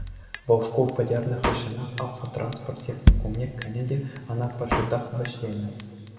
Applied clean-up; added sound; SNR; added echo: none; Drum kit; 0 dB; reverberation time 2.3 s.